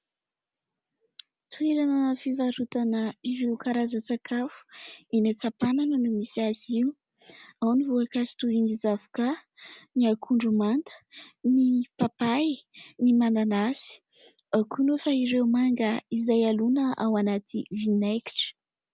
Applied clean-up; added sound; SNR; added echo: none; none; none; none.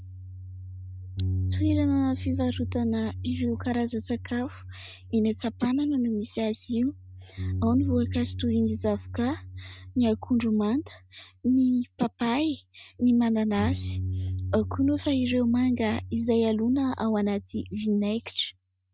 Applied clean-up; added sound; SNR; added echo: neural mask model RNNoise.